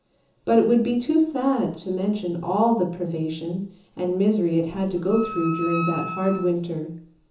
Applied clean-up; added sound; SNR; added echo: none; Wind instrument, woodwind instrument; 11 dB; reverberation time 0.7 s.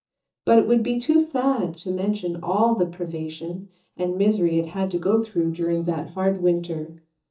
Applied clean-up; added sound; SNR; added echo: neural mask model DeepFilterNet 3.